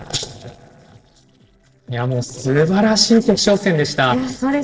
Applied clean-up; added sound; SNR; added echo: neural separator model SepFormer DNS4.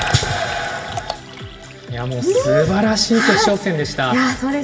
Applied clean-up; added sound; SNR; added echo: none; Liquid; 17 dB; reverberation time 1.9 s.